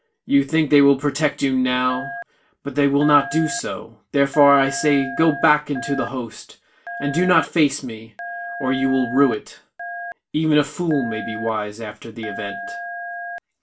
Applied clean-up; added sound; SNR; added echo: none; Telephone; 11 dB; reverberation time 0.2 s.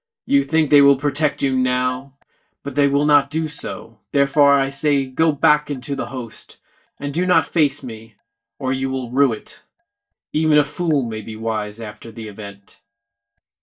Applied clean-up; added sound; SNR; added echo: neural mask model DeepFilterNet 3.